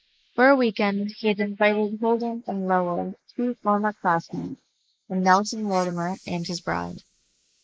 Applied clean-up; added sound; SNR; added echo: neural mask model Resemble Enhance denoiser.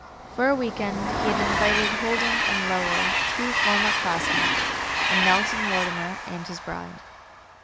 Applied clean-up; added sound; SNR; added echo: none; Train; -4 dB; none.